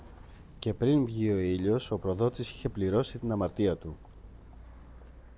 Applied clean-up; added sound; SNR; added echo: none; Walk, footsteps; 19 dB; none.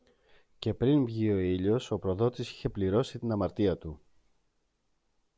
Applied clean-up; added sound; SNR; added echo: none; none; none; none.